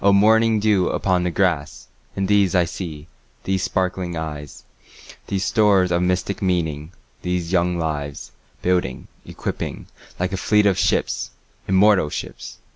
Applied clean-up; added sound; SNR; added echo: none; none; none; none.